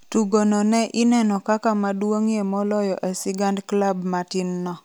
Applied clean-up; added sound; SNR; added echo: none; none; none; none.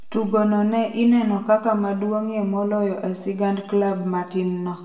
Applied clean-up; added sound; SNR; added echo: none; none; none; reverberation time 0.8 s.